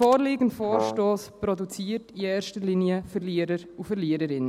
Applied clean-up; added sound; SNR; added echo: none; Brass instrument; 3 dB; none.